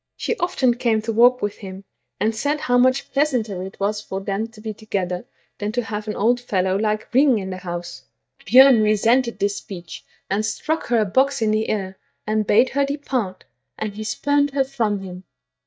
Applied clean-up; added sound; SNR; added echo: neural mask model DeepFilterNet 3.